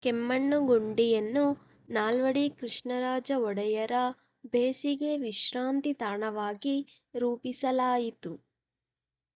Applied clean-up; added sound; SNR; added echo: neural mask model DeepFilterNet 3.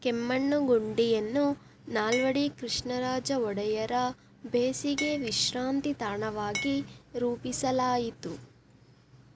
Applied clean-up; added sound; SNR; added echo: none; Glass; 7 dB; none.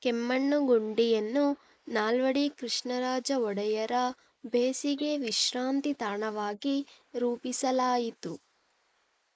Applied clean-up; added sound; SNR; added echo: neural mask model Resemble Enhance denoiser.